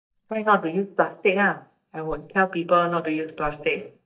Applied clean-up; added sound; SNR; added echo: neural mask model DeepFilterNet 3.